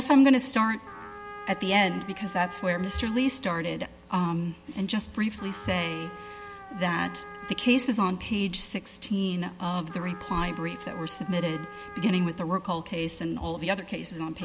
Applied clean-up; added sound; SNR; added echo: none; Trumpet; 17 dB; none.